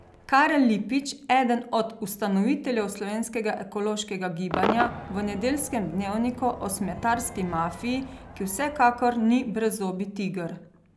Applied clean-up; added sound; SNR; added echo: none; Crowd / Cheering / Fireworks; 12 dB; none.